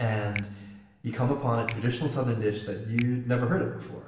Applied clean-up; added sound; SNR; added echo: none; Finger snapping; 15 dB; reverberation time 0.8 s.